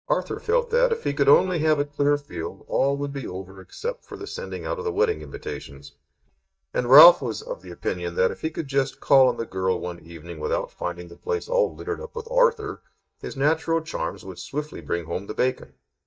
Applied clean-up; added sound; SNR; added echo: neural mask model DeepFilterNet 3.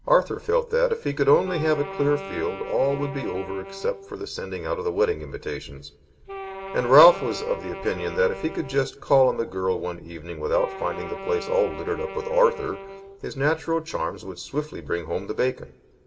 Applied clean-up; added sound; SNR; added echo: none; Wind instrument, woodwind instrument; 13 dB; reverberation time 0.3 s.